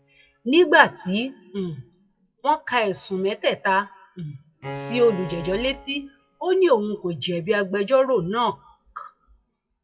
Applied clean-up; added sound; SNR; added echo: classical method WPE with log-MMSE.